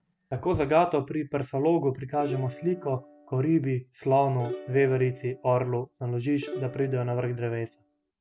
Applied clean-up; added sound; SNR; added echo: none; Plucked string instrument; 15 dB; none.